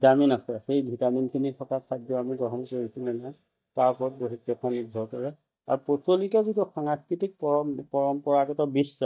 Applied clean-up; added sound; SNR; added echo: neural mask model DeepFilterNet 3.